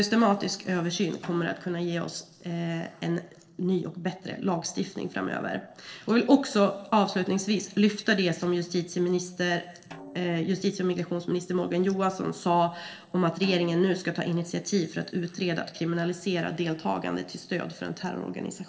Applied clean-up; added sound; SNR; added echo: neural separator model SepFormer DNS4.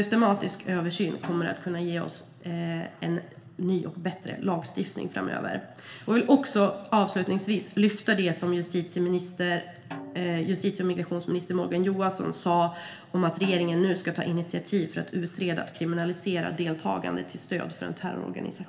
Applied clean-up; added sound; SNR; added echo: none; Snare drum; 19 dB; reverberation time 2.7 s.